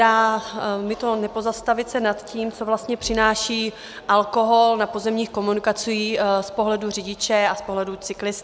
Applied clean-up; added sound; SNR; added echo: none; none; none; none.